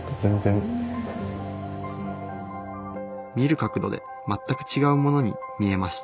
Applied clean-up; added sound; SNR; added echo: none; none; none; none.